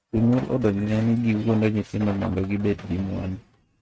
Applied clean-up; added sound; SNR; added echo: neural mask model RNNoise.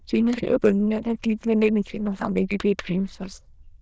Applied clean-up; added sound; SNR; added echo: neural diffusion model UNIVERSE++.